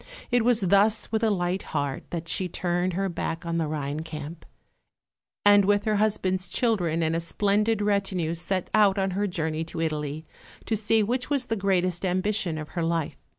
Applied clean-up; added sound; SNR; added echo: none; none; none; none.